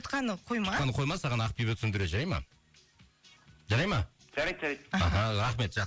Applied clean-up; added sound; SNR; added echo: none; none; none; none.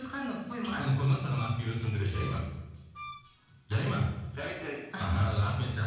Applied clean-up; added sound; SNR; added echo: none; Wind instrument, woodwind instrument; 15 dB; reverberation time 1.0 s.